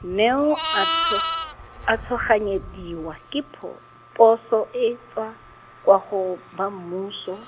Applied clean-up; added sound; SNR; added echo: none; Livestock, farm animals, working animals; 9 dB; none.